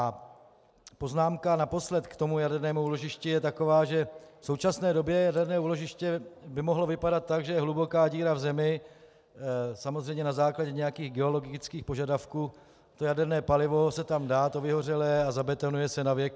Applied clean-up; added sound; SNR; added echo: none; none; none; none.